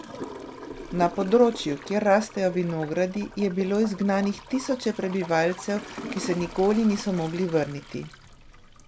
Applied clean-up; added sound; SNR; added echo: none; Toilet flush / Gurgling; 15 dB; none.